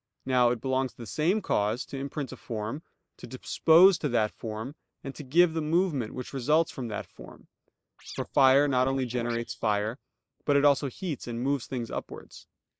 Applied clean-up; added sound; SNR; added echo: neural mask model Resemble Enhance denoiser.